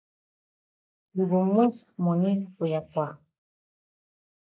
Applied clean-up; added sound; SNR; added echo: neural mask model Resemble Enhance denoiser.